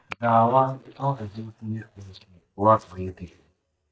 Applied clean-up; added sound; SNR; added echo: neural mask model DeepFilterNet 3.